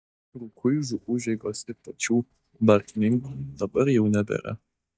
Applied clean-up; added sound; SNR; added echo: neural mask model DeepFilterNet 3.